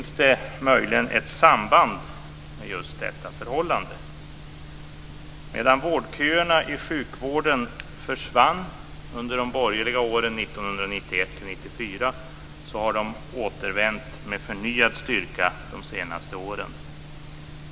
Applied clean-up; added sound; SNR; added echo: none; none; none; none.